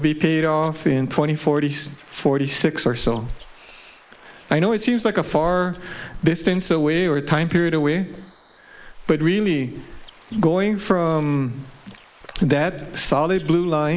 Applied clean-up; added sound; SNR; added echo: neural mask model Resemble Enhance denoiser.